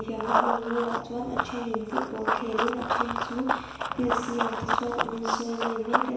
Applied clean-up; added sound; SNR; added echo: none; Run; -2 dB; reverberation time 1.0 s.